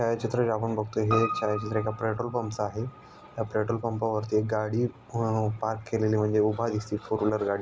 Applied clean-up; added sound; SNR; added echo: none; Piano; 13 dB; none.